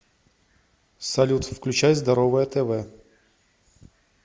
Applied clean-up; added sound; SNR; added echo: none; none; none; none.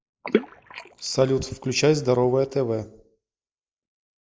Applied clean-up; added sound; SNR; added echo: neural mask model Resemble Enhance denoiser.